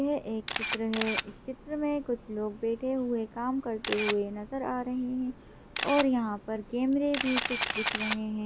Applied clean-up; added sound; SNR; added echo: none; Camera; 3 dB; none.